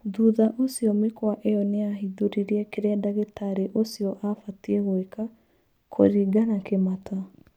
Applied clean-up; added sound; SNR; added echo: none; none; none; none.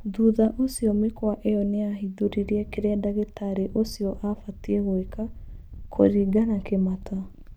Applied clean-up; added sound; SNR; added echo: none; Wind; 15 dB; none.